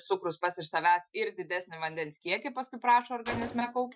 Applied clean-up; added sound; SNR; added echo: classical method Wiener filter.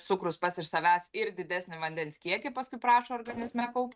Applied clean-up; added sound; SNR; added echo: neural mask model RNNoise.